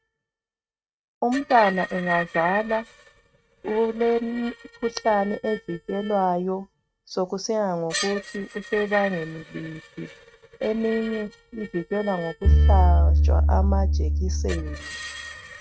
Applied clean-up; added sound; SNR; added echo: neural mask model RNNoise.